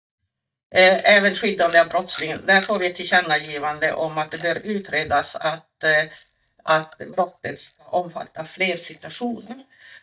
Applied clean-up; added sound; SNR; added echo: neural mask model DeepFilterNet 3.